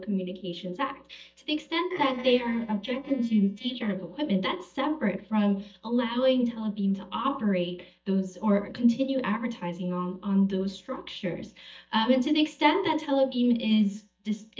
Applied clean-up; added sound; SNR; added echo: neural mask model DeepFilterNet 3.